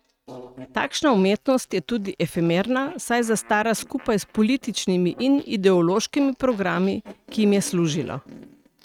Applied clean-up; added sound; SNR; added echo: neural mask model RNNoise.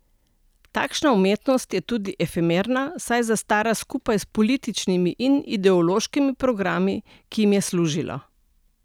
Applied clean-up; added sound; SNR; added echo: none; none; none; none.